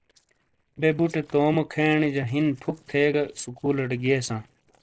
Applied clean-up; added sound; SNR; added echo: neural separator model SepFormer DNS4.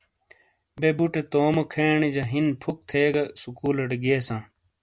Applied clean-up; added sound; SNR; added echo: none; none; none; none.